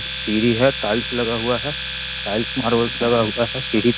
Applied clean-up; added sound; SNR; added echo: none; Domestic sounds, home sounds; 6 dB; none.